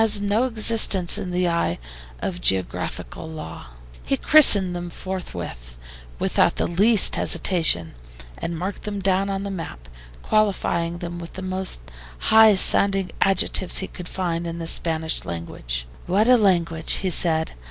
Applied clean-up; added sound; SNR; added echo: none; none; none; none.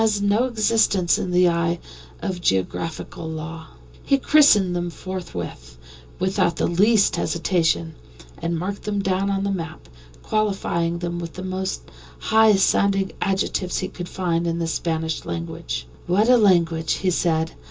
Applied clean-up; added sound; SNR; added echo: none; none; none; reverberation time 0.2 s.